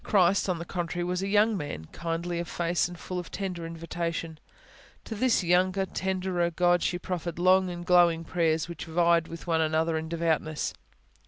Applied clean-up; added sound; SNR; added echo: none; none; none; none.